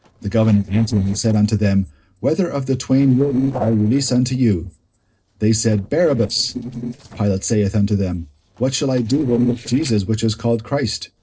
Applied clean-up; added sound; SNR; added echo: neural separator model SepFormer DNS4.